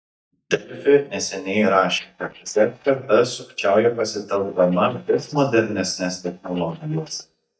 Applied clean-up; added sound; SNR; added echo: neural mask model DeepFilterNet 3.